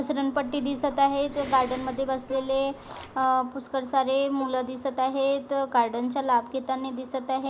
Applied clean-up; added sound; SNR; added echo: none; Respiratory sounds + Plucked string instrument; 17 dB; none.